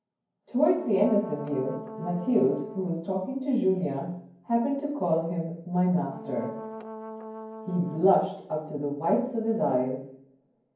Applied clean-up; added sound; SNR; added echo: none; Brass instrument; 12 dB; reverberation time 0.9 s.